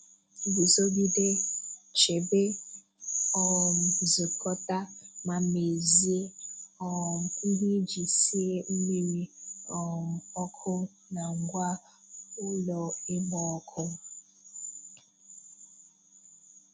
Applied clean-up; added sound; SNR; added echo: none; none; none; none.